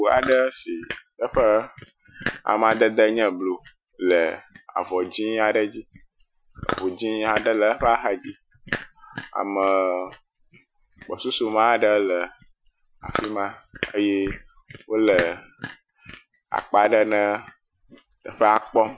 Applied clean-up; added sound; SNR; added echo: classical method Wiener filter.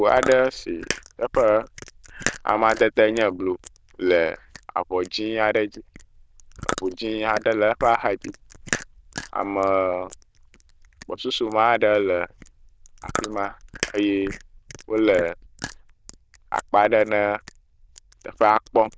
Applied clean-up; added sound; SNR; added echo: neural diffusion model UNIVERSE++.